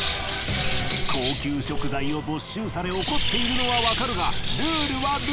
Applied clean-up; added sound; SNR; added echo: none; Bird; -4 dB; none.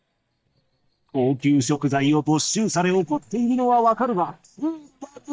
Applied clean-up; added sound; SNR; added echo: neural mask model DeepFilterNet 3.